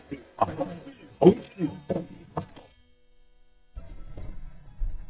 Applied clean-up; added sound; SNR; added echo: neural mask model DeepFilterNet 3.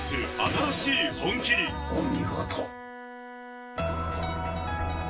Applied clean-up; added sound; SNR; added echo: none; Wind instrument, woodwind instrument; 12 dB; reverberation time 0.2 s.